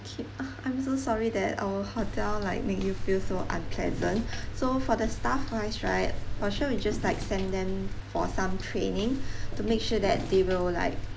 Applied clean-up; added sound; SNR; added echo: none; Walk, footsteps; 2 dB; none.